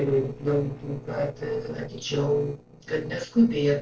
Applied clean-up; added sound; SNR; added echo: neural separator model SepFormer DNS4.